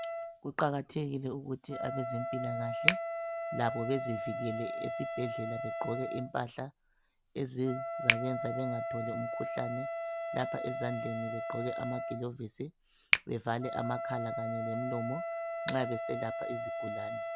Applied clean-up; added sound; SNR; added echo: none; Wind instrument, woodwind instrument + Finger snapping; -1 dB; none.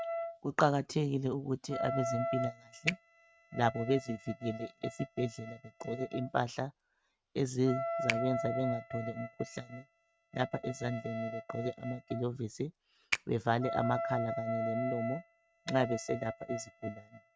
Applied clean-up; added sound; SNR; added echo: neural mask model RNNoise.